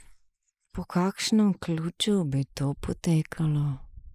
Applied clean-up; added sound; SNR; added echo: neural mask model Resemble Enhance denoiser.